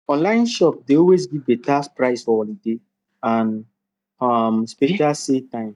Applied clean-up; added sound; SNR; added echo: neural mask model DeepFilterNet 3.